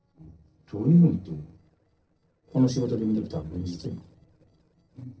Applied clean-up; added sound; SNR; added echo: neural separator model SepFormer DNS4.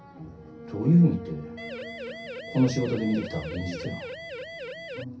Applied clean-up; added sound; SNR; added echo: none; Siren; 10 dB; reverberation time 0.3 s.